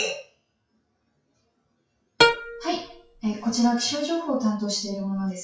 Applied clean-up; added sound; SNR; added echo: classical method WPE with log-MMSE.